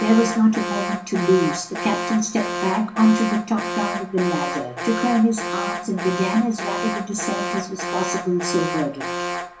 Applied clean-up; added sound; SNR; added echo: none; Alarm; 6 dB; reverberation time 0.4 s.